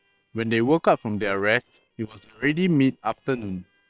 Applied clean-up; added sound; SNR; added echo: neural separator model SepFormer WHAM!.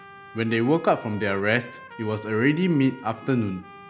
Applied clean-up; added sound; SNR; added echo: none; Trumpet; 19 dB; none.